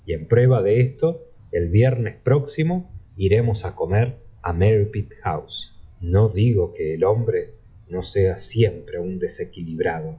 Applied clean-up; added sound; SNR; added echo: classical method log-MMSE.